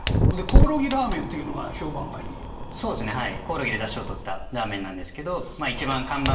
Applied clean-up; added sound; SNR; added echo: none; Fire; -3 dB; reverberation time 0.7 s.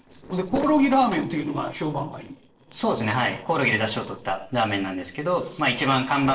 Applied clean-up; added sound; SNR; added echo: neural separator model SepFormer DNS4.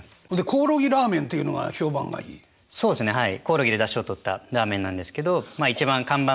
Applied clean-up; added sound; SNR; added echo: none; none; none; none.